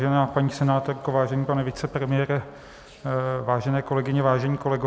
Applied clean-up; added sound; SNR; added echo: none; none; none; none.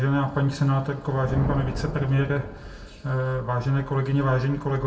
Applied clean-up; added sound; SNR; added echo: none; Thunder; 12 dB; reverberation time 0.2 s.